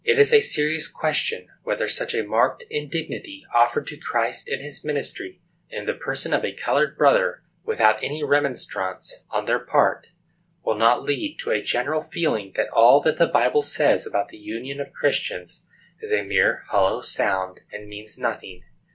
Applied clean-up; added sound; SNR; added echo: none; none; none; none.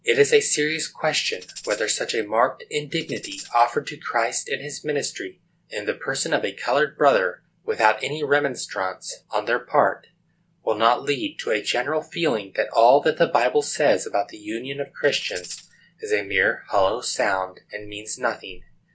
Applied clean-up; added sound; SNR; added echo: none; Tambourine; 17 dB; none.